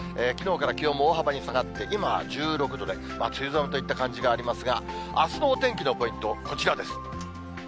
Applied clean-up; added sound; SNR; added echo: none; none; none; none.